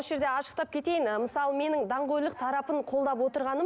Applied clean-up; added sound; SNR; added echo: none; none; none; none.